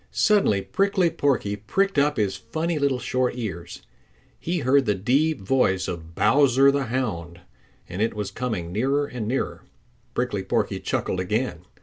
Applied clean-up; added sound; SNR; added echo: none; none; none; none.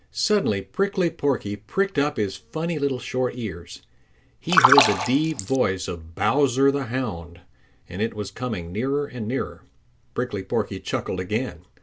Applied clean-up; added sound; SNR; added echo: none; Splash, splatter; -4 dB; none.